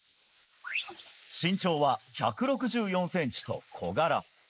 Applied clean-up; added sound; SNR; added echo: neural mask model Resemble Enhance denoiser.